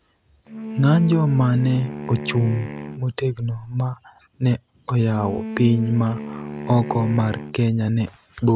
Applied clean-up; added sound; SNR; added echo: none; Wind instrument, woodwind instrument; 11 dB; none.